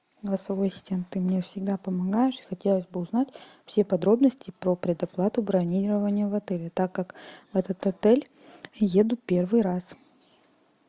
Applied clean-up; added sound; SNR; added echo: none; none; none; none.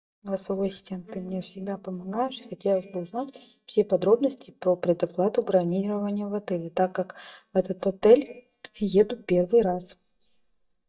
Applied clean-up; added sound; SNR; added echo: neural mask model DeepFilterNet 3.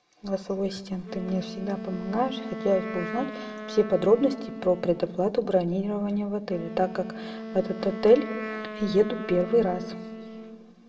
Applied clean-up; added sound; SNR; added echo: none; Wind instrument, woodwind instrument; 11 dB; reverberation time 1.1 s.